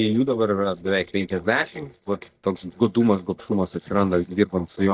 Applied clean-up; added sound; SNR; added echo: neural mask model DeepFilterNet 3.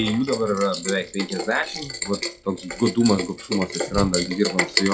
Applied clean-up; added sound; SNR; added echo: classical method log-MMSE.